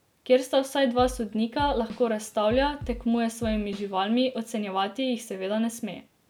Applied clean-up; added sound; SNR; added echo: none; Drum kit; 14 dB; none.